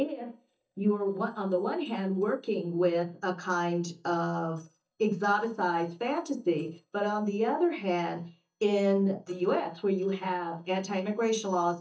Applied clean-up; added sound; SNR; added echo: neural mask model DeepFilterNet 3.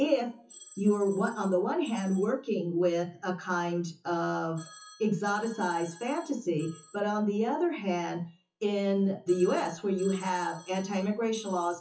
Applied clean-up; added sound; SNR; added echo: classical method WPE with log-MMSE.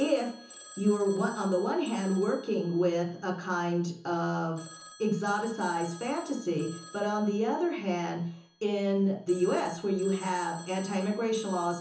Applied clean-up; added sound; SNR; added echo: none; Telephone; 20 dB; reverberation time 0.7 s.